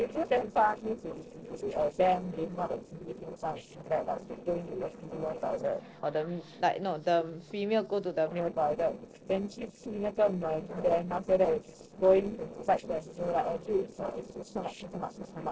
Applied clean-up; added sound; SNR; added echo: neural separator model SepFormer DNS4.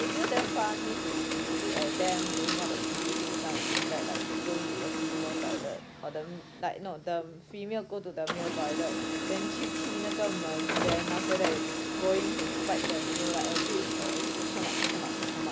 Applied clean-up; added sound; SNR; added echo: none; Printer; -3 dB; none.